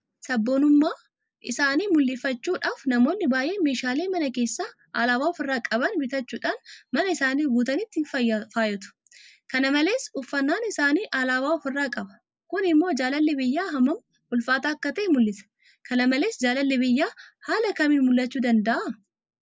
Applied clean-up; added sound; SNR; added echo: neural mask model Resemble Enhance denoiser.